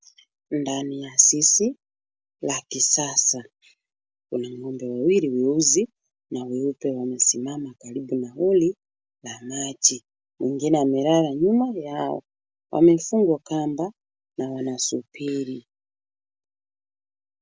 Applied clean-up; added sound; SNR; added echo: none; none; none; none.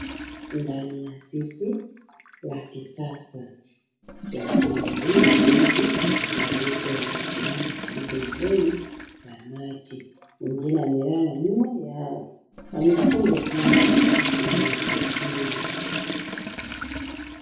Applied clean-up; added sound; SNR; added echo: none; Toilet flush / Water; -2 dB; reverberation time 0.5 s.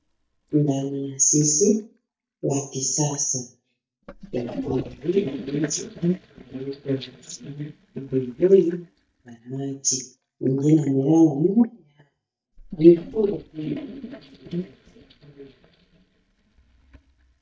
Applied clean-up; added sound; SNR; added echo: neural mask model DeepFilterNet 3.